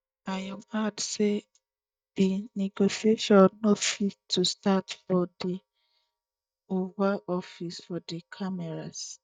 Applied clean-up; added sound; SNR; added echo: neural mask model DeepFilterNet 3.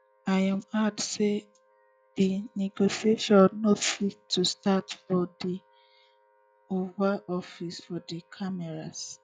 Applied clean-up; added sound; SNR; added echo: classical method log-MMSE.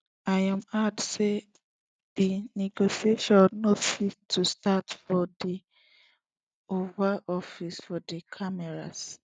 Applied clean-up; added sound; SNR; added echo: none; none; none; none.